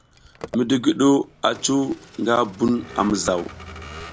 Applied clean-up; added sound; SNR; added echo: none; Vehicle; 18 dB; none.